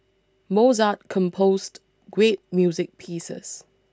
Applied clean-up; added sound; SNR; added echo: none; none; none; none.